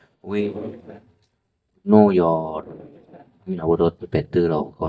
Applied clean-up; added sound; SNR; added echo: neural mask model DeepFilterNet 3.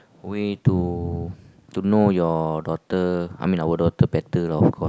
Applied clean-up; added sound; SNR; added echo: none; none; none; none.